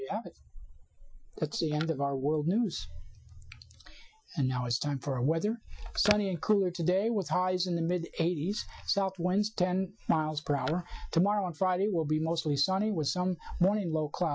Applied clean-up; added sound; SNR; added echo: classical method Wiener filter.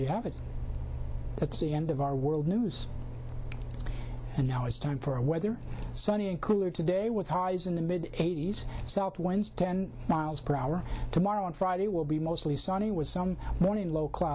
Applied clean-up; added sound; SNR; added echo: none; none; none; none.